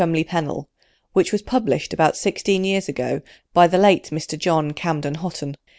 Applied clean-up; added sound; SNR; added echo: none; none; none; none.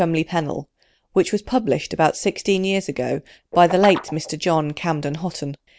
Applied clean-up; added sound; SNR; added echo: none; Guitar; 14 dB; none.